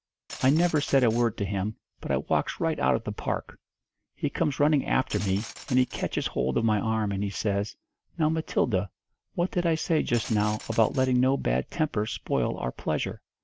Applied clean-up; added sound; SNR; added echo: none; Glass; 18 dB; none.